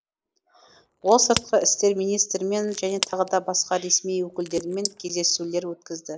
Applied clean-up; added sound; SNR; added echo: neural mask model Resemble Enhance denoiser.